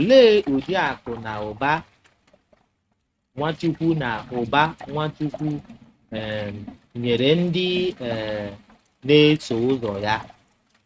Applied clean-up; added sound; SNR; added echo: neural mask model RNNoise.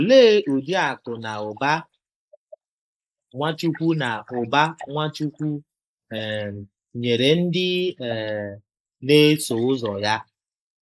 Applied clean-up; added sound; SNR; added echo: neural mask model Resemble Enhance denoiser.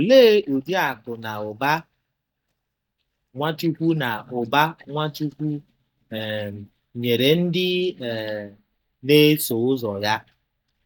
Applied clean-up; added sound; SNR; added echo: neural mask model DeepFilterNet 3.